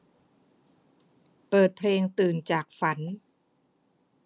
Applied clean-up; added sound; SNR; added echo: none; none; none; none.